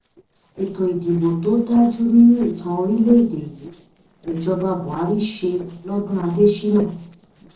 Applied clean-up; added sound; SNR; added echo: neural separator model SepFormer DNS4.